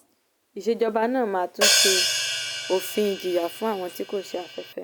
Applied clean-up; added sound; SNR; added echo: none; Hi-hat; -1 dB; none.